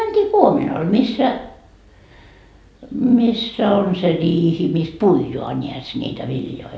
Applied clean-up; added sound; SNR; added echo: none; none; none; none.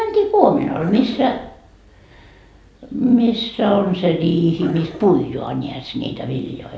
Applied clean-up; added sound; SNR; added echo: none; Growling; 19 dB; none.